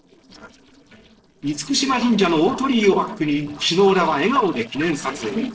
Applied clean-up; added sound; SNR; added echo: neural separator model SepFormer DNS4.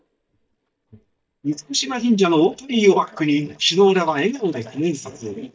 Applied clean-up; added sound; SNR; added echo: neural mask model DeepFilterNet 3.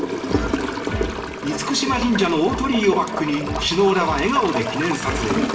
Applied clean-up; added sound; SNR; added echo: none; Toilet flush / Gurgling; 6 dB; reverberation time 0.8 s.